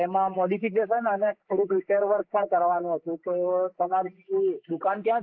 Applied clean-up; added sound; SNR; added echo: neural mask model Resemble Enhance denoiser.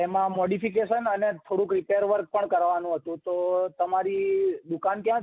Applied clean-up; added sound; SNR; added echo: none; none; none; none.